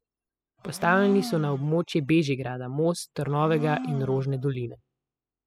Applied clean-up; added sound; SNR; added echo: classical method spectral subtraction.